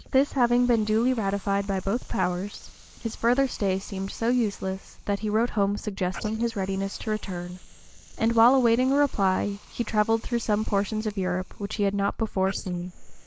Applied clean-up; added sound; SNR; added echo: neural mask model Resemble Enhance denoiser.